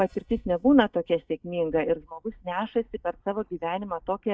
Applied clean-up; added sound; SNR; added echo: neural mask model DeepFilterNet 3.